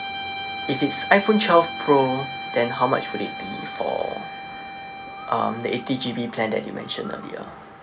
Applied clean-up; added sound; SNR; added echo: none; Guitar; 9 dB; none.